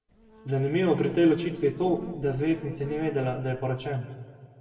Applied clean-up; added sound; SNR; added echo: none; Buzz; 19 dB; reverberation time 1.5 s.